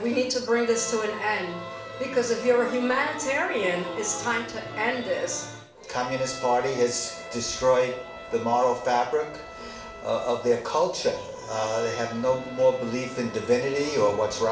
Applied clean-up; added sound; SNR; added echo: none; Trumpet; 17 dB; reverberation time 0.6 s.